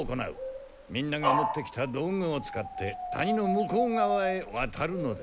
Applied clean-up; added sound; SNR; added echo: none; Dog; 2 dB; none.